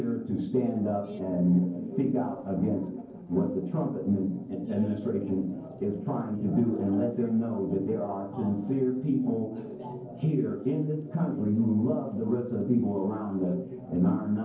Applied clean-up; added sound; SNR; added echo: neural separator model SepFormer DNS4.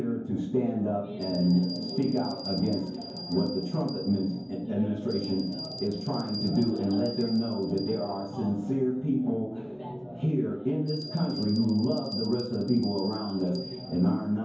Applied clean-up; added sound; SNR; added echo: none; Bell; 14 dB; reverberation time 0.9 s.